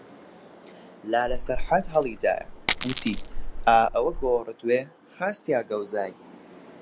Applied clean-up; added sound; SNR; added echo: none; Coin (dropping); 2 dB; none.